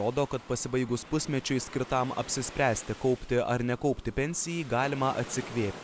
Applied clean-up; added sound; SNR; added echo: none; none; none; none.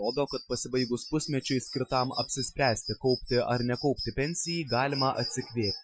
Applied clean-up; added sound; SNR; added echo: classical method Wiener filter.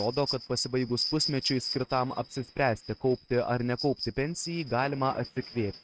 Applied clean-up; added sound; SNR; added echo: neural mask model RNNoise.